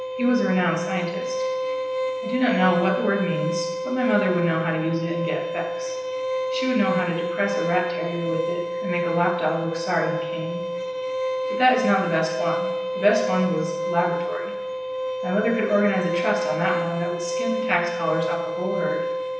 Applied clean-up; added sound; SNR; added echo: none; Bowed string instrument; 2 dB; reverberation time 0.9 s.